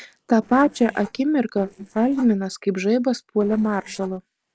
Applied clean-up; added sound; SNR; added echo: neural separator model SepFormer DNS4.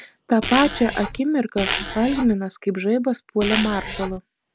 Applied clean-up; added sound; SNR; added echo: none; Zipper (clothing); 5 dB; none.